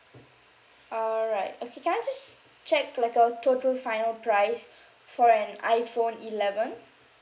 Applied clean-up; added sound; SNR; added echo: none; none; none; none.